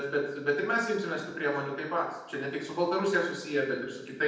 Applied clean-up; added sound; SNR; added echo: none; none; none; reverberation time 0.9 s.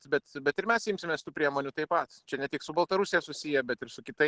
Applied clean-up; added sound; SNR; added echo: none; none; none; none.